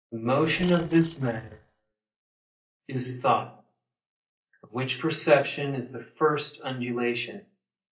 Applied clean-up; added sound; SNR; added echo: neural mask model DeepFilterNet 3.